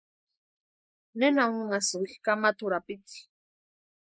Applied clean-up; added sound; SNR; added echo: neural mask model Resemble Enhance denoiser.